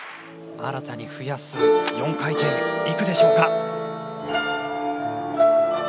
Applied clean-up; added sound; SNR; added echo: none; none; none; none.